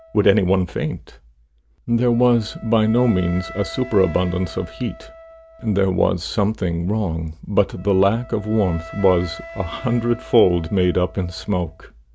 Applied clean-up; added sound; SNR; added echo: none; Wind instrument, woodwind instrument; 20 dB; none.